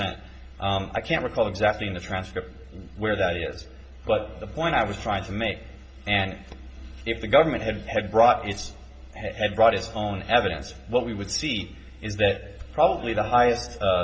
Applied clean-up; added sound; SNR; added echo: none; none; none; reverberation time 0.4 s.